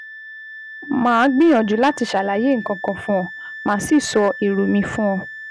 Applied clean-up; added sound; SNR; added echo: none; Wind instrument, woodwind instrument; 15 dB; none.